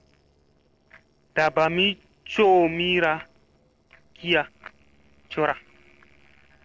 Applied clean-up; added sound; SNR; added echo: neural separator model SepFormer DNS4.